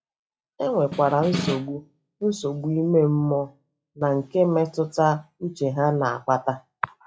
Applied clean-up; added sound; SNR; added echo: classical method log-MMSE.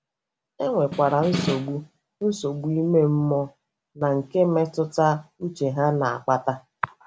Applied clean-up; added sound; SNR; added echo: none; Snare drum; 6 dB; none.